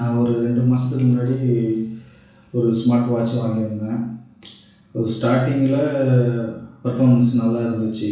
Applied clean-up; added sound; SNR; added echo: none; none; none; reverberation time 0.7 s.